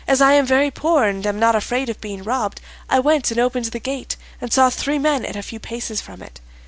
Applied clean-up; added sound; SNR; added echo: none; none; none; none.